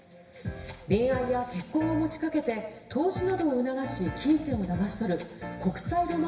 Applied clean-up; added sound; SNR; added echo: none; none; none; reverberation time 1.0 s.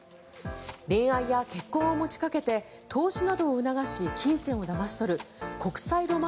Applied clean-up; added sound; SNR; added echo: none; none; none; none.